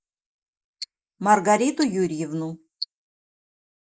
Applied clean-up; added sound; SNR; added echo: neural mask model Resemble Enhance denoiser.